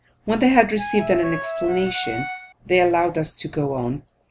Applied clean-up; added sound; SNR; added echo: none; Wind instrument, woodwind instrument; 8 dB; none.